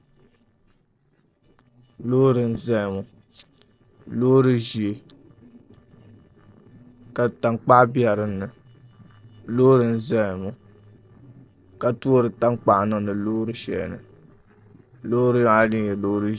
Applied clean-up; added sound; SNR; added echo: neural separator model SepFormer DNS4.